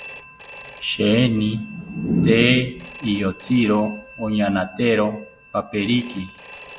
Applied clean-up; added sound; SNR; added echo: none; Telephone; 10 dB; none.